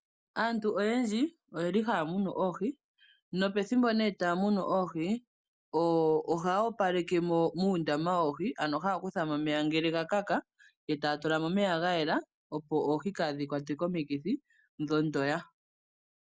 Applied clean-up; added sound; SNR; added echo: none; none; none; none.